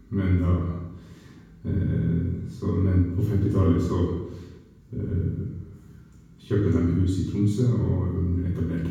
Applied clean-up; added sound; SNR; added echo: none; none; none; reverberation time 1.1 s.